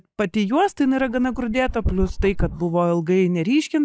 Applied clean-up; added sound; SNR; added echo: classical method log-MMSE.